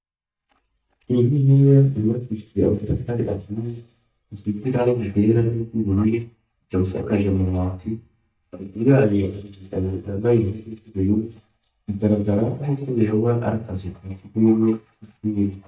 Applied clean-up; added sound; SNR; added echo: neural mask model DeepFilterNet 3.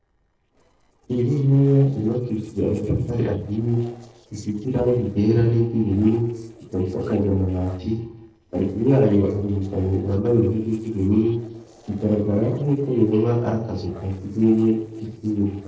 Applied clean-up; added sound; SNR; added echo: neural separator model SepFormer DNS4.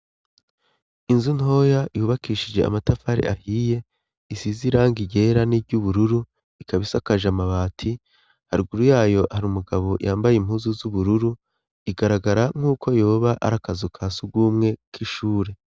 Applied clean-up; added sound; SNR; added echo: none; none; none; none.